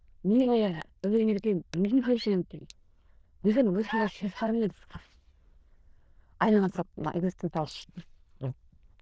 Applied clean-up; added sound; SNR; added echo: neural diffusion model UNIVERSE++.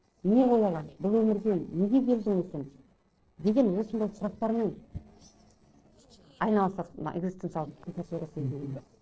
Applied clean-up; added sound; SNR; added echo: neural separator model SepFormer DNS4.